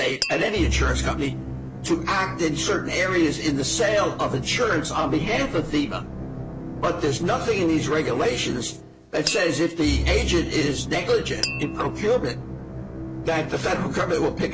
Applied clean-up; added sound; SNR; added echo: none; Musical instrument + Tap; 6 dB; none.